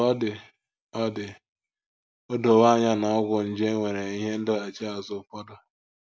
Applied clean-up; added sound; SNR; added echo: none; none; none; none.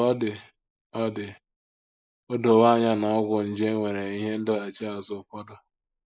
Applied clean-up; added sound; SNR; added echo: neural mask model Resemble Enhance denoiser.